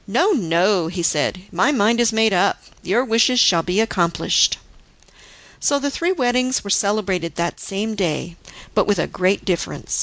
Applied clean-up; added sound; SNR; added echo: none; none; none; none.